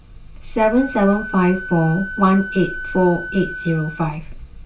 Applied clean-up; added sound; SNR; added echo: none; Wind instrument, woodwind instrument; 12 dB; reverberation time 0.2 s.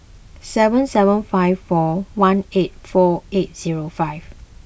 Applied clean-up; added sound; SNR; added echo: none; none; none; none.